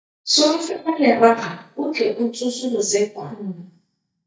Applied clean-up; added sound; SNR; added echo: neural mask model DeepFilterNet 3.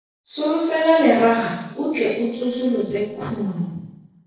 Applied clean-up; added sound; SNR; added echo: neural separator model SepFormer DNS4.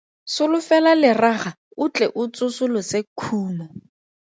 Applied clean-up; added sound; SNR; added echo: none; none; none; none.